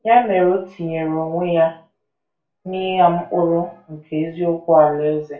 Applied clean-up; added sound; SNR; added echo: none; none; none; reverberation time 0.3 s.